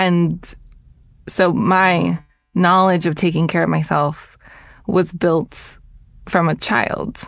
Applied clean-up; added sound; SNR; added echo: neural mask model DeepFilterNet 3.